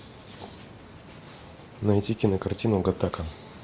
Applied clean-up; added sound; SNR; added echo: none; none; none; none.